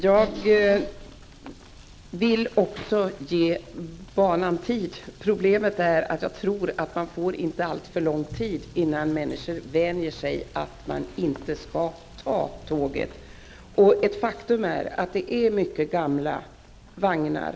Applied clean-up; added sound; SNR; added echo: none; Motor vehicle (road) / Rain; 20 dB; none.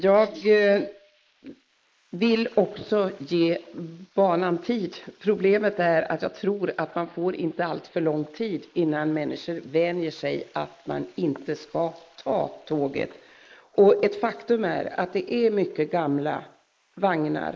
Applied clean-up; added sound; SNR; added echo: neural mask model Resemble Enhance denoiser.